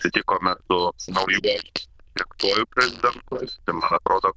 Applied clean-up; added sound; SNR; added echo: neural diffusion model UNIVERSE++.